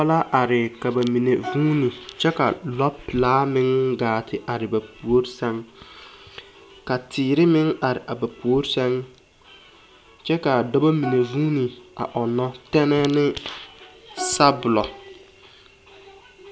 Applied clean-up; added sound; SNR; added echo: none; Plucked string instrument; 16 dB; none.